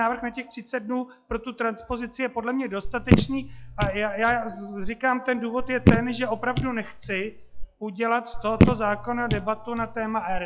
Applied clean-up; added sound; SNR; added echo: classical method log-MMSE.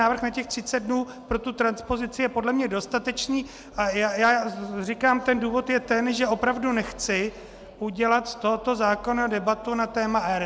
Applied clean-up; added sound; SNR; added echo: none; none; none; none.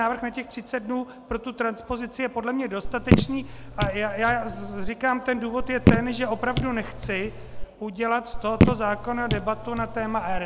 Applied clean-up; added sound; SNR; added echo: none; Raindrop / Drip; -2 dB; none.